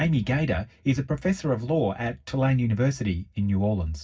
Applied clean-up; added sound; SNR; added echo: none; none; none; reverberation time 0.4 s.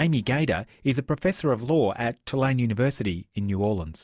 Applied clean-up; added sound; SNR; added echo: none; none; none; none.